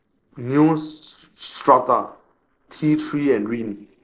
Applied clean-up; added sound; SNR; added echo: neural separator model SepFormer DNS4.